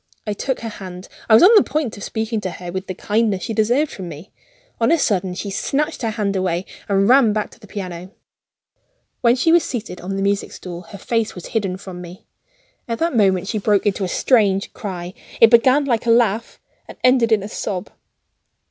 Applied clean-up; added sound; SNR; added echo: none; none; none; none.